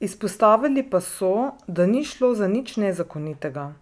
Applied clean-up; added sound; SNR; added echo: none; none; none; none.